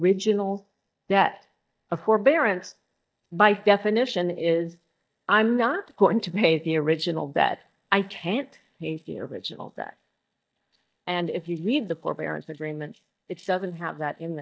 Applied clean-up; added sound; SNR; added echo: neural mask model DeepFilterNet 3.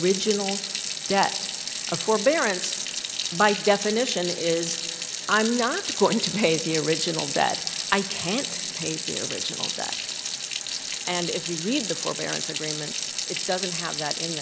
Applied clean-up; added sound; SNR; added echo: none; Sink (filling or washing) / Water tap, faucet; 4 dB; none.